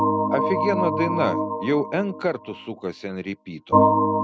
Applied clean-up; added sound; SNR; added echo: none; Organ; -3 dB; none.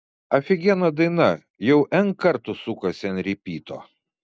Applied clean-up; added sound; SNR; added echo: none; none; none; none.